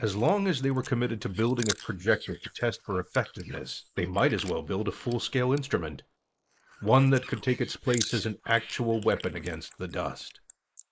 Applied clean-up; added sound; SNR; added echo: neural mask model Resemble Enhance denoiser.